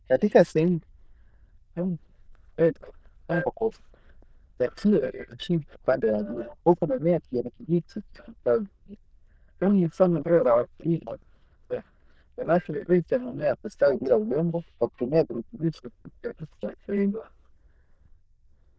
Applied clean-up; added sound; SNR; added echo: neural diffusion model UNIVERSE++.